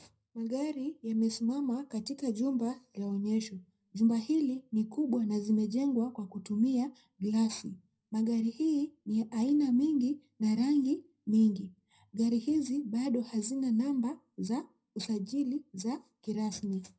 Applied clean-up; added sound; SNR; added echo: none; none; none; reverberation time 0.4 s.